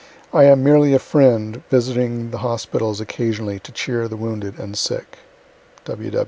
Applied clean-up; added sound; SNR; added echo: none; none; none; none.